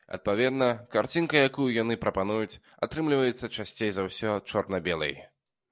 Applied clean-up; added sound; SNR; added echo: none; none; none; none.